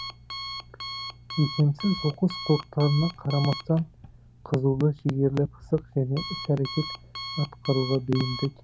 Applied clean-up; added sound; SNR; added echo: none; Alarm; 12 dB; none.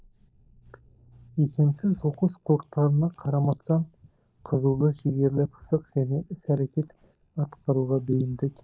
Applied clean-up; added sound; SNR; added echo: neural mask model Resemble Enhance denoiser.